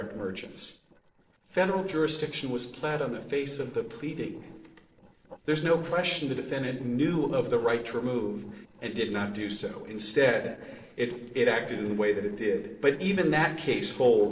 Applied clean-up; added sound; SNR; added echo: neural separator model SepFormer DNS4.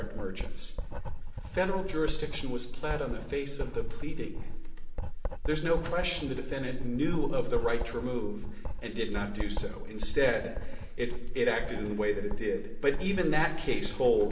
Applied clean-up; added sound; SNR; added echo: none; Writing; -1 dB; reverberation time 0.8 s.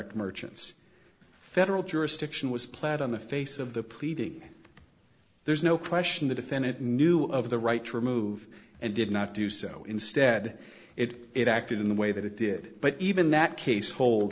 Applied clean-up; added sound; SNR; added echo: none; none; none; none.